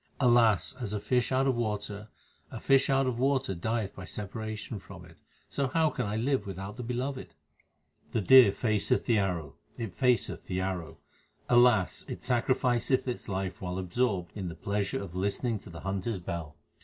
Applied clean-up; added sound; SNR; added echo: none; none; none; none.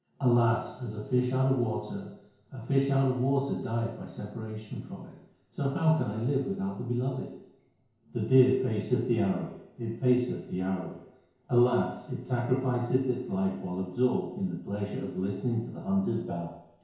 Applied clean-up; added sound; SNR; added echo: none; none; none; reverberation time 1.0 s.